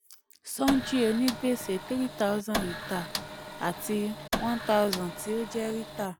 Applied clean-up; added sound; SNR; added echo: none; Printer; 7 dB; none.